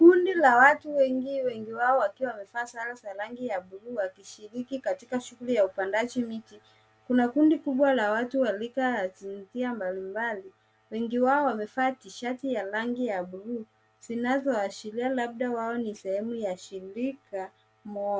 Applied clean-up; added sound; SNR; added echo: none; none; none; none.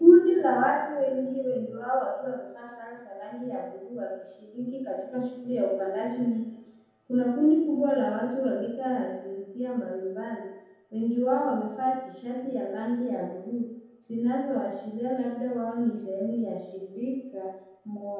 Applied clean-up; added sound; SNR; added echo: none; none; none; reverberation time 0.9 s.